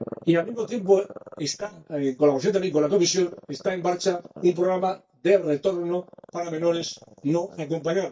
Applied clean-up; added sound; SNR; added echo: neural mask model DeepFilterNet 3.